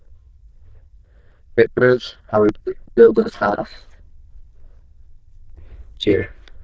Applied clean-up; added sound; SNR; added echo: neural diffusion model UNIVERSE++.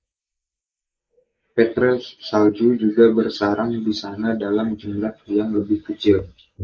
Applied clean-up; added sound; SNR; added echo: neural mask model Resemble Enhance denoiser.